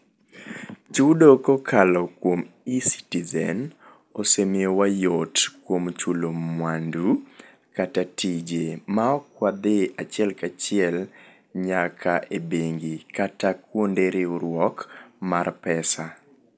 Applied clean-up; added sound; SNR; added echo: none; none; none; none.